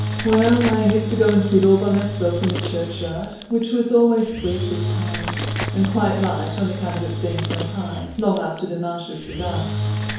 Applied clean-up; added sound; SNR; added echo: none; Engine / Drill; 5 dB; reverberation time 1.0 s.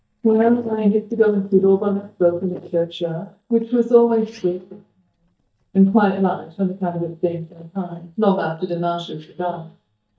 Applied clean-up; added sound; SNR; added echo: neural mask model DeepFilterNet 3.